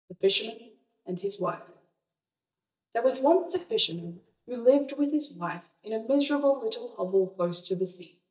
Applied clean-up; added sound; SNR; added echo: neural mask model DeepFilterNet 3.